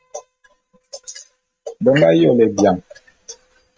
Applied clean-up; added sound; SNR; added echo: neural mask model RNNoise.